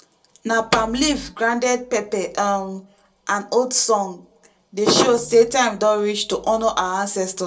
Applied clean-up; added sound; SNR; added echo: none; none; none; reverberation time 0.1 s.